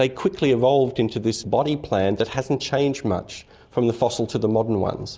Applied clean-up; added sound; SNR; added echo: none; none; none; none.